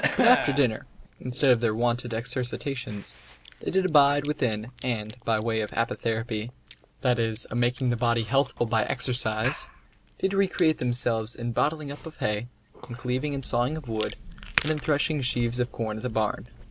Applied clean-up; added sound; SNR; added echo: none; Chewing, mastication / Cough; 11 dB; none.